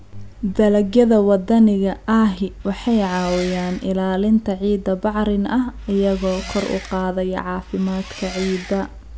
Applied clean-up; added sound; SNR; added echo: none; Engine; 18 dB; none.